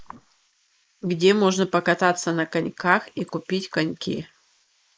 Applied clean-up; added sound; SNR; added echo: neural mask model Resemble Enhance denoiser.